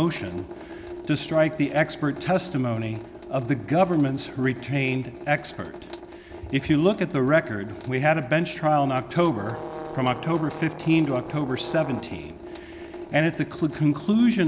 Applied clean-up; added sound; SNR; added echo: none; Brass instrument + Drip / Sink (filling or washing) / Water tap, faucet; 14 dB; none.